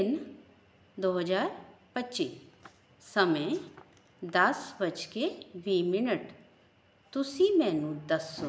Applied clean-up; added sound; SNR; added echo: none; none; none; none.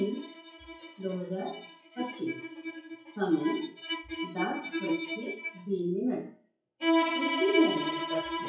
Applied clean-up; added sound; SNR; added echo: classical method WPE with log-MMSE.